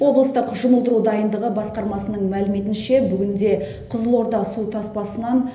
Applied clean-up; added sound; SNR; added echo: none; none; none; reverberation time 0.8 s.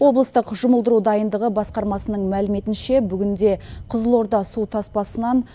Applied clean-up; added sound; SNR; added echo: none; none; none; none.